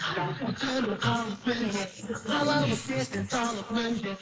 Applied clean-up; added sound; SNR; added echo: neural mask model Resemble Enhance denoiser.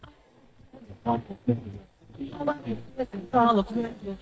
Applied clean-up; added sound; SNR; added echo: neural mask model DeepFilterNet 3.